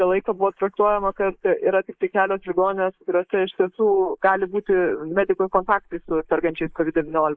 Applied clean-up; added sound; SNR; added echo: neural mask model Resemble Enhance denoiser.